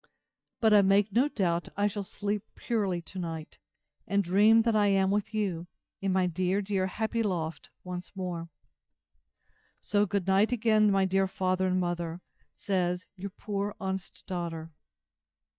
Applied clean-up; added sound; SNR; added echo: neural mask model DeepFilterNet 3.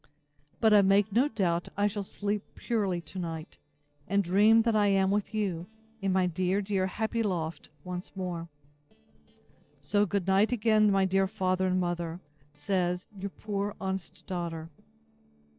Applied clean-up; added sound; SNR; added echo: neural separator model SepFormer DNS4.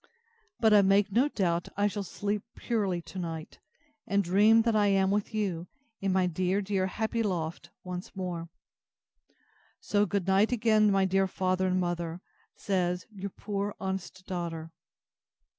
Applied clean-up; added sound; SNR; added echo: none; none; none; none.